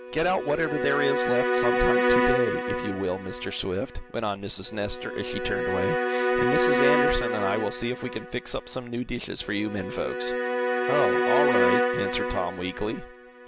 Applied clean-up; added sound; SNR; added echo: none; Bowed string instrument; -3 dB; none.